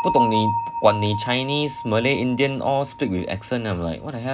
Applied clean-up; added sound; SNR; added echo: none; Bell; 6 dB; none.